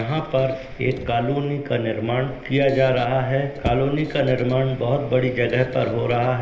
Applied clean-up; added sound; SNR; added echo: none; Squeak; 15 dB; reverberation time 0.8 s.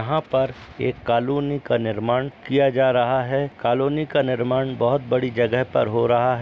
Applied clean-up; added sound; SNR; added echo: none; none; none; none.